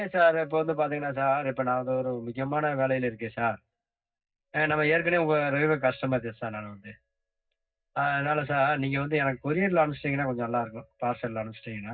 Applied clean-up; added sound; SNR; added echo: neural mask model DeepFilterNet 3.